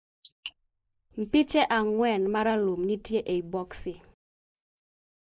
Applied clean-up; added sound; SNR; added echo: neural mask model Resemble Enhance denoiser.